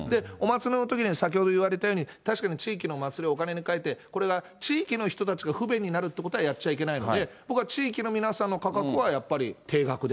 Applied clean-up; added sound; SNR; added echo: none; none; none; none.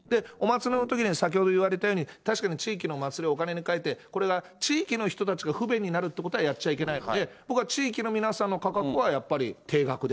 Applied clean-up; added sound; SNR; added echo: neural separator model SepFormer DNS4.